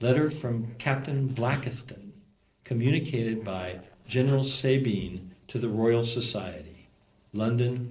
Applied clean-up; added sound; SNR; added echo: neural separator model SepFormer DNS4.